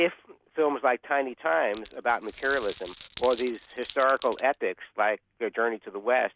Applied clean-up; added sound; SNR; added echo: none; Glass; 10 dB; none.